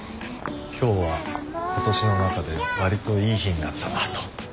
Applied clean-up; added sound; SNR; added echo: none; none; none; none.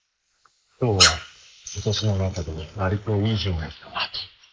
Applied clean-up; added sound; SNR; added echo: neural mask model Resemble Enhance denoiser.